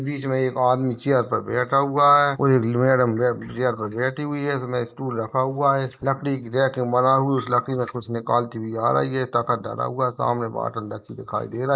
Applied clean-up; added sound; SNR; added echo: neural mask model Resemble Enhance denoiser.